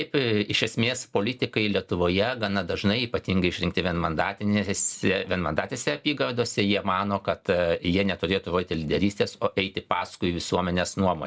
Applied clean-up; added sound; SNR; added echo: none; none; none; none.